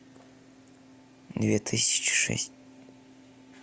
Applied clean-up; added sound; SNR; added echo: none; none; none; none.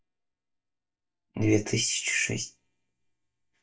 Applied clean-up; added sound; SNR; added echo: neural mask model DeepFilterNet 3.